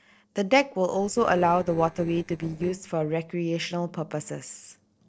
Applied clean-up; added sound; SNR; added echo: neural separator model SepFormer DNS4.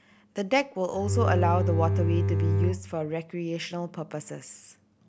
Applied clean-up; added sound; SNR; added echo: none; Bowed string instrument; -5 dB; none.